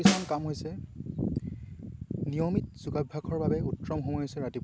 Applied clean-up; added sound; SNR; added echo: none; Snare drum; -1 dB; none.